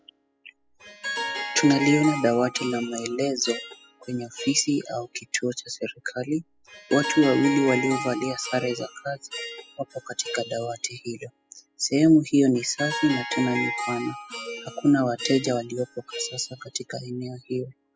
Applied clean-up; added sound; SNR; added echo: classical method spectral subtraction.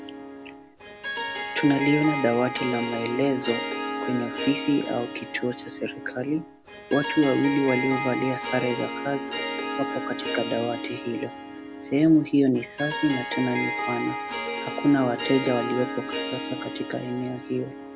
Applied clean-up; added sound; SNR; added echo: none; Harp; 6 dB; none.